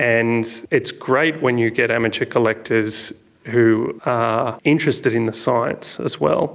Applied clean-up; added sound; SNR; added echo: none; none; none; none.